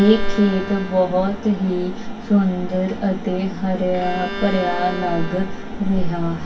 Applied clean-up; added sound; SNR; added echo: none; Bowed string instrument; 14 dB; reverberation time 0.2 s.